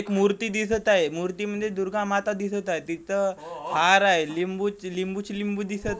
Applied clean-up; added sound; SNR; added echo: none; none; none; none.